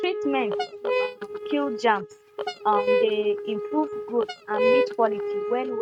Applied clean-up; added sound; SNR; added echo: neural mask model RNNoise.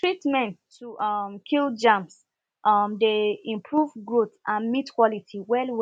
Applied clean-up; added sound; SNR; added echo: none; none; none; none.